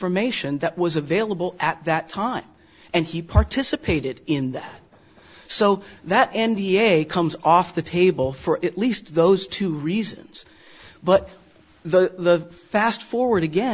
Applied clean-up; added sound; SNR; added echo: none; none; none; none.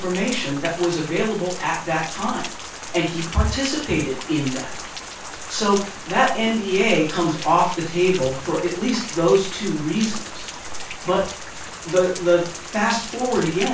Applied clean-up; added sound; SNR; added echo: none; Rain; 12 dB; reverberation time 0.3 s.